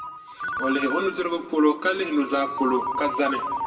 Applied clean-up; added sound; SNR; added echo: none; Ringtone; 6 dB; reverberation time 1.3 s.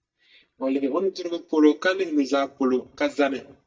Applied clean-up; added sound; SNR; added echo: neural mask model DeepFilterNet 3.